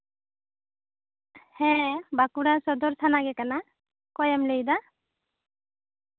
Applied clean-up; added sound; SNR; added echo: none; none; none; none.